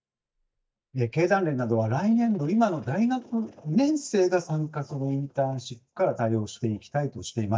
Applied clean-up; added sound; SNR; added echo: neural mask model DeepFilterNet 3.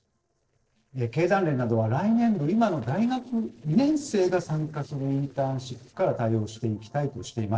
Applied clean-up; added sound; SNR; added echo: neural separator model SepFormer DNS4.